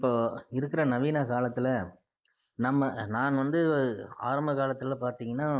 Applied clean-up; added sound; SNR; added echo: neural mask model Resemble Enhance denoiser.